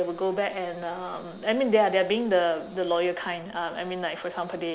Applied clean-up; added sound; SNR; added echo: none; none; none; none.